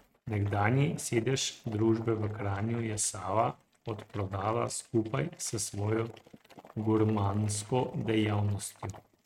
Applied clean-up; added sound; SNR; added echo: neural mask model RNNoise.